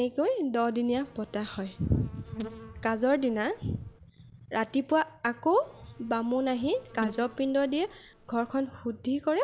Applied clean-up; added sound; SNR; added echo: none; Insect; 17 dB; none.